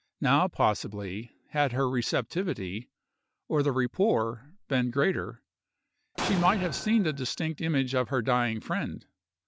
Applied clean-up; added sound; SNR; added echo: none; Explosion; 8 dB; none.